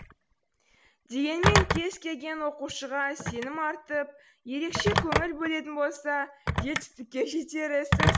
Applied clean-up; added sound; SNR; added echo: none; Telephone; -1 dB; none.